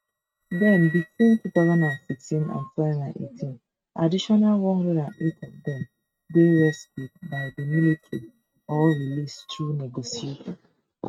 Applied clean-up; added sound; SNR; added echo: neural mask model RNNoise.